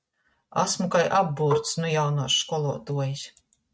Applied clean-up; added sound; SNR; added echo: neural mask model RNNoise.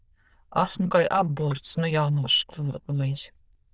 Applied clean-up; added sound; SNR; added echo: neural diffusion model UNIVERSE++.